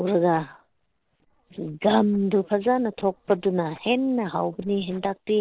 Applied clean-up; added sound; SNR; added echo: neural separator model SepFormer DNS4.